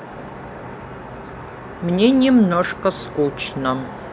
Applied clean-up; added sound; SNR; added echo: none; none; none; none.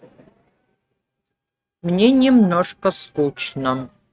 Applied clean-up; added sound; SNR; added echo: neural mask model RNNoise.